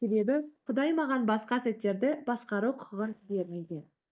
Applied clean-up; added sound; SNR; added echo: neural mask model DeepFilterNet 3.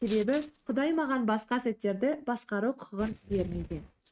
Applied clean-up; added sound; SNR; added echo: neural mask model RNNoise.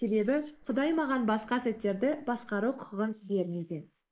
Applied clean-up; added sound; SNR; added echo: neural mask model Resemble Enhance denoiser.